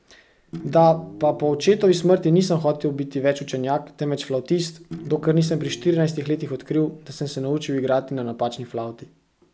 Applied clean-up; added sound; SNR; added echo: none; Guitar; 18 dB; none.